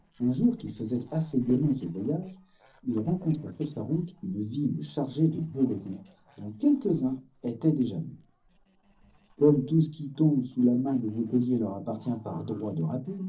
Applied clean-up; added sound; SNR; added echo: neural separator model SepFormer DNS4.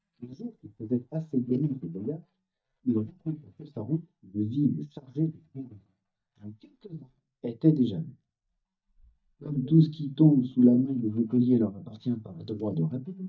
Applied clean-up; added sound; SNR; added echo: neural mask model DeepFilterNet 3.